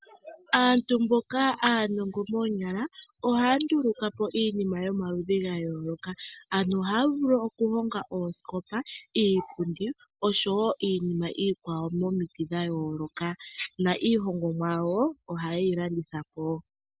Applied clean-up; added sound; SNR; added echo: none; none; none; none.